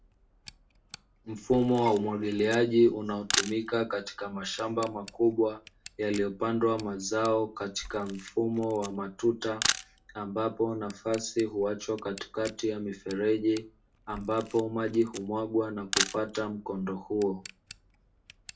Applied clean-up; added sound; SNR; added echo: none; Camera; 11 dB; reverberation time 0.2 s.